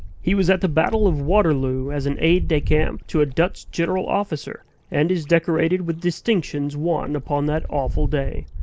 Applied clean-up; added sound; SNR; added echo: none; Wind; 6 dB; none.